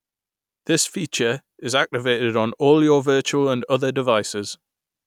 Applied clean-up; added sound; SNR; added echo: none; none; none; none.